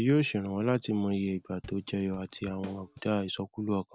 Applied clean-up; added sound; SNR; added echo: none; Drum kit; 20 dB; none.